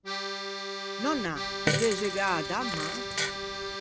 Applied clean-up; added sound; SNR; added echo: none; Fart + Accordion; 0 dB; none.